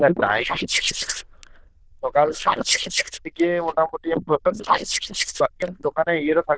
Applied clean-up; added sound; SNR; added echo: neural diffusion model UNIVERSE++.